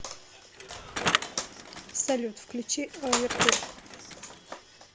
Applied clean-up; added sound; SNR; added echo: none; Bicycle; 1 dB; none.